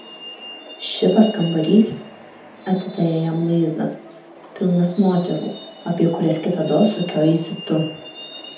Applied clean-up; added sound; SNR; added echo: none; Truck; 17 dB; reverberation time 0.6 s.